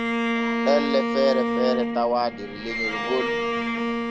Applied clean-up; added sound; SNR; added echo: none; Bowed string instrument; -1 dB; none.